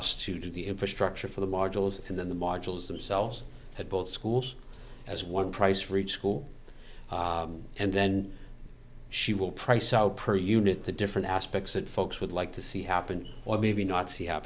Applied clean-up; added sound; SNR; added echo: none; none; none; none.